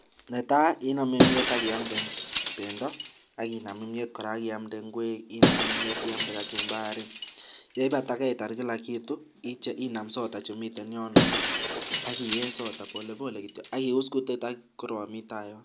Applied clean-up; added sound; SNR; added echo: none; Shatter; -4 dB; none.